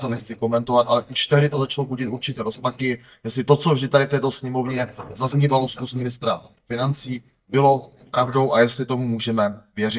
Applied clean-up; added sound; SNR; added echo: neural mask model DeepFilterNet 3.